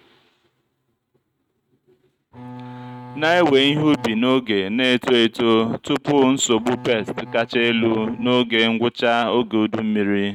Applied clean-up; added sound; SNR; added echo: neural mask model RNNoise.